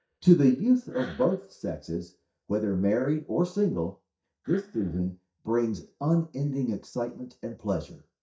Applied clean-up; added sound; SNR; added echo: neural mask model DeepFilterNet 3.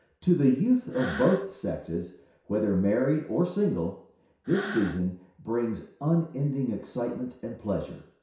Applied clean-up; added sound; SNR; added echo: none; Breathing; 14 dB; reverberation time 0.6 s.